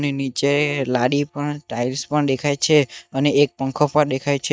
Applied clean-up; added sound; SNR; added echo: neural mask model DeepFilterNet 3.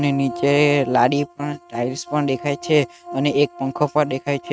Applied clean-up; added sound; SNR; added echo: neural mask model RNNoise.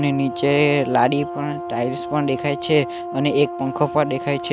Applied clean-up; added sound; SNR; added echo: none; Brass instrument; 9 dB; none.